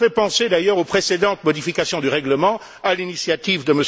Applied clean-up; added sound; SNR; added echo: none; none; none; none.